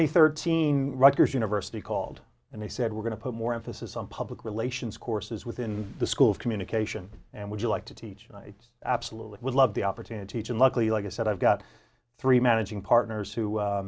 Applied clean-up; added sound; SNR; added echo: none; none; none; none.